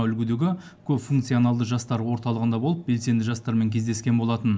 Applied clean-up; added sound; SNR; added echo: none; none; none; none.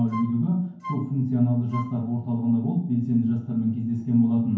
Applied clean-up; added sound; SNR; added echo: none; Wind instrument, woodwind instrument; 15 dB; reverberation time 0.9 s.